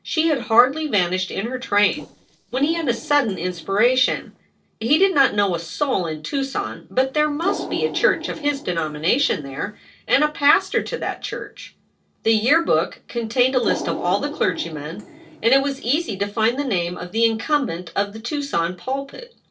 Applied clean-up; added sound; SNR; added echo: neural separator model SepFormer DNS4.